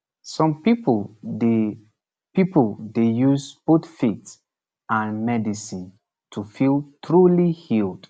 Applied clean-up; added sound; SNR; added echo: none; none; none; none.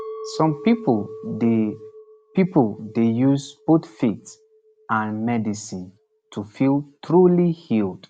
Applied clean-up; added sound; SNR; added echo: none; Chink, clink; 19 dB; none.